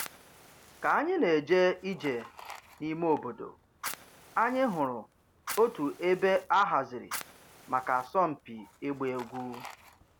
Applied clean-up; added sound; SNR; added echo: none; Fire; 16 dB; none.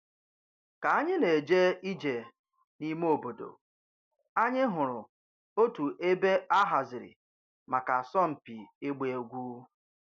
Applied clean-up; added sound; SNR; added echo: none; none; none; none.